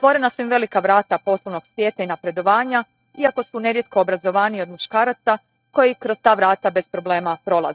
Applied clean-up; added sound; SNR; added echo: neural mask model RNNoise.